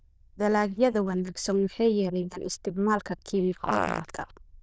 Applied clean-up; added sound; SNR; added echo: neural diffusion model UNIVERSE++.